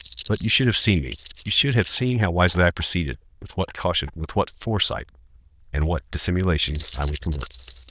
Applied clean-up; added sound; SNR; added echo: neural diffusion model UNIVERSE++.